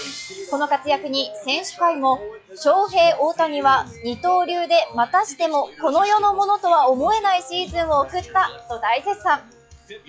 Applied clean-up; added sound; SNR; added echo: classical method log-MMSE.